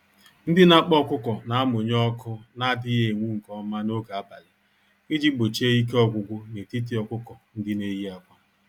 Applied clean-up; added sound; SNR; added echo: none; none; none; none.